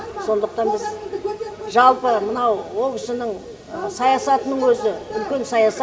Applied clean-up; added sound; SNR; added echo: none; none; none; reverberation time 2.0 s.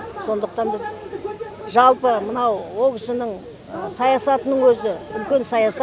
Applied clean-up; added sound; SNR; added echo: none; none; none; none.